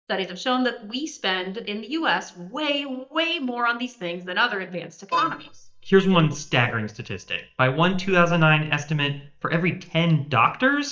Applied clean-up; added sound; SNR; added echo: neural mask model DeepFilterNet 3.